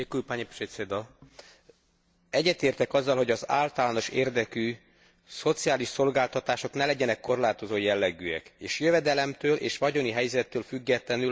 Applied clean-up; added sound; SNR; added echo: none; none; none; none.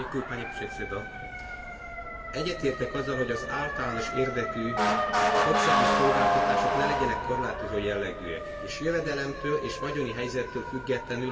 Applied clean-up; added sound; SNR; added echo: none; Motor vehicle (road) / Siren; -2 dB; reverberation time 1.8 s.